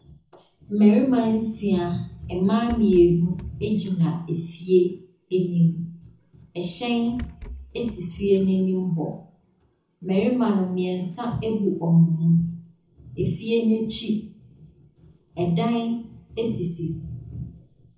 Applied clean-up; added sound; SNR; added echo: none; Rattle / Breathing; 18 dB; reverberation time 0.5 s.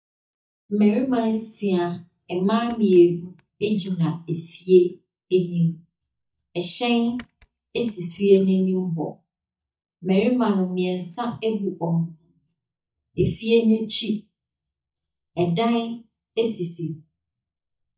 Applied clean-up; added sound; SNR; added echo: neural mask model DeepFilterNet 3.